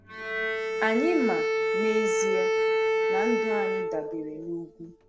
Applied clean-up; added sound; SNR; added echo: none; Bowed string instrument; -5 dB; none.